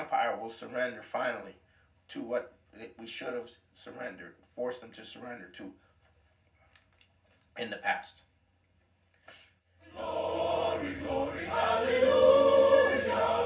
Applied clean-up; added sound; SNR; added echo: none; none; none; reverberation time 0.4 s.